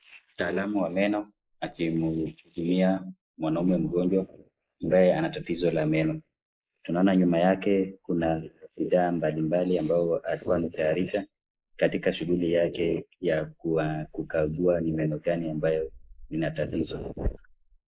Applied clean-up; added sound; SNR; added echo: neural mask model Resemble Enhance denoiser.